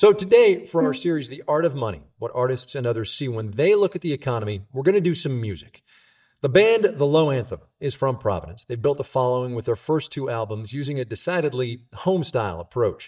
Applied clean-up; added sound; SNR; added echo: neural mask model DeepFilterNet 3.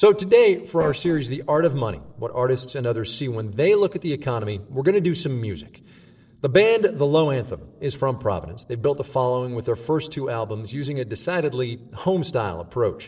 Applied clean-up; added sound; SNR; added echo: neural separator model SepFormer DNS4.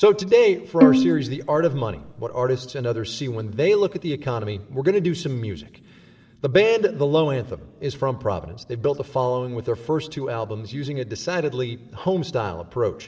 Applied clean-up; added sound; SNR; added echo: none; Bowed string instrument; -2 dB; reverberation time 1.7 s.